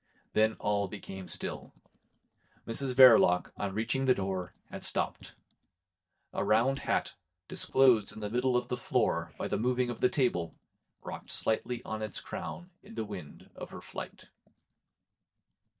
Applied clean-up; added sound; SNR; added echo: neural mask model DeepFilterNet 3.